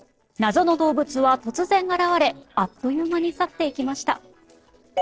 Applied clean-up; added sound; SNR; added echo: neural separator model SepFormer DNS4.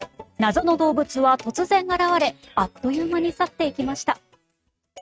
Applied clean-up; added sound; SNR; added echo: neural mask model RNNoise.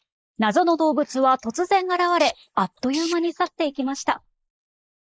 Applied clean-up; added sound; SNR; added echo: neural mask model Resemble Enhance denoiser.